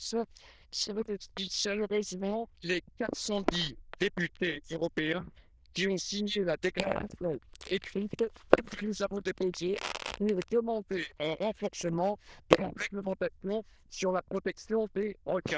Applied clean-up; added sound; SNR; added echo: neural diffusion model UNIVERSE++.